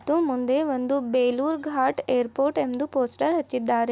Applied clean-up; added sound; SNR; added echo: none; none; none; none.